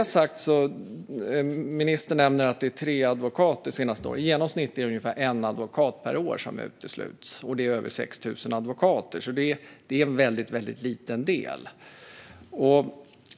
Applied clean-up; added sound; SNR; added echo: none; none; none; none.